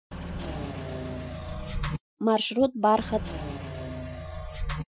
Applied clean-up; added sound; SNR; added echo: classical method Wiener filter.